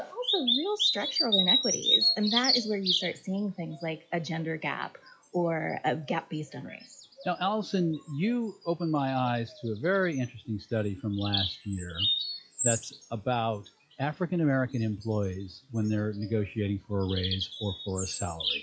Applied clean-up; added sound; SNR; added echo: classical method log-MMSE.